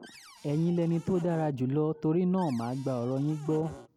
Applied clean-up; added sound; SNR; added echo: none; Cupboard open or close; 20 dB; none.